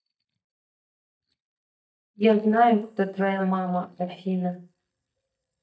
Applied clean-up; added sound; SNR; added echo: neural mask model DeepFilterNet 3.